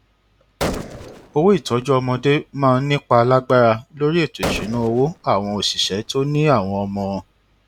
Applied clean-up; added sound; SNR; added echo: none; Gunshot, gunfire; 12 dB; none.